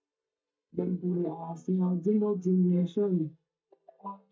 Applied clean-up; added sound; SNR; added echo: neural mask model DeepFilterNet 3.